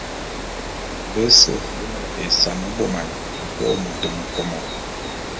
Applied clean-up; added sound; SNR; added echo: none; Water; 6 dB; none.